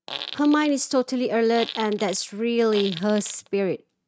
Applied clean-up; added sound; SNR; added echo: neural mask model RNNoise.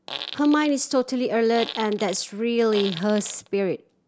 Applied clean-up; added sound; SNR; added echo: none; Fart; 14 dB; none.